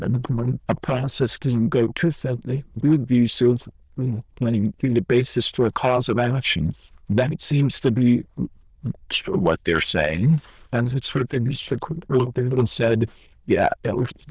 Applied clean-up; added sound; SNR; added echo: neural diffusion model UNIVERSE++.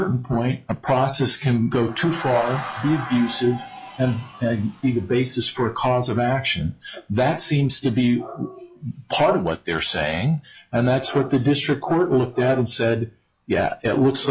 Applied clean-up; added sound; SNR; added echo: classical method log-MMSE.